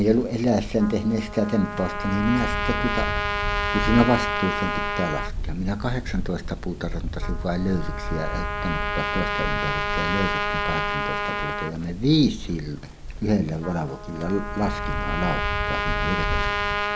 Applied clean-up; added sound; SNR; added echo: none; Trumpet + Livestock, farm animals, working animals; 1 dB; none.